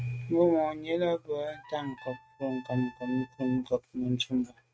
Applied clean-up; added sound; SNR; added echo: neural mask model RNNoise.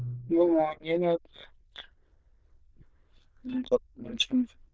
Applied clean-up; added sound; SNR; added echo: neural diffusion model UNIVERSE++.